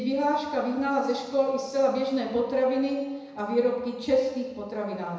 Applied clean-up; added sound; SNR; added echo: none; none; none; reverberation time 1.0 s.